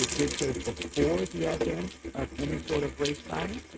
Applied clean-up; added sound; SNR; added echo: neural mask model RNNoise.